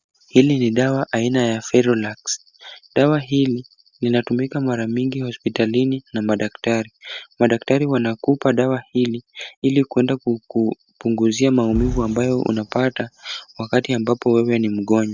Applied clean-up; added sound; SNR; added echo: none; Fireworks; 13 dB; none.